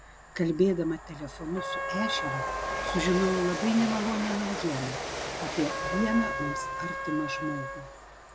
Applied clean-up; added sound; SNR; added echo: none; Trumpet + Train; 3 dB; none.